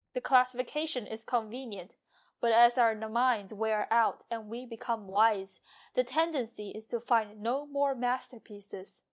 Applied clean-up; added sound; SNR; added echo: neural mask model DeepFilterNet 3.